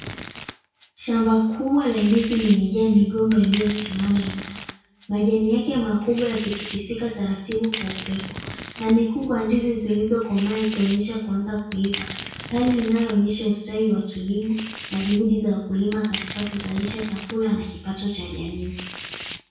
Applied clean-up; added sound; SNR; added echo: none; Domestic sounds, home sounds; 15 dB; reverberation time 0.6 s.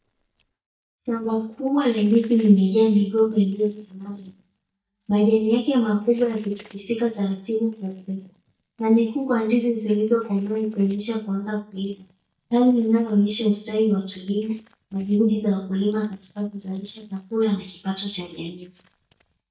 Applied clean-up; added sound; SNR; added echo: neural mask model DeepFilterNet 3.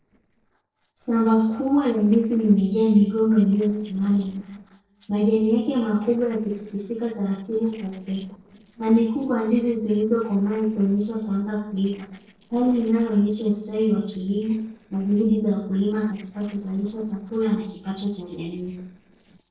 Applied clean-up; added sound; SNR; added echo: neural separator model SepFormer DNS4.